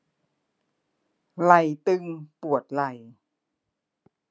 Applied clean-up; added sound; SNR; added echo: none; none; none; none.